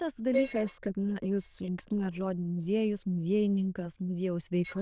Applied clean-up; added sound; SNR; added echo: neural diffusion model UNIVERSE++.